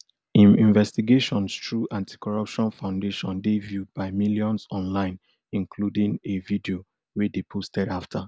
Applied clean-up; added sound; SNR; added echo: none; none; none; none.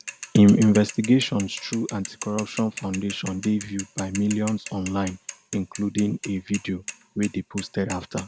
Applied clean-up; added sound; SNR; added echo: none; Mechanisms / Bicycle; 15 dB; none.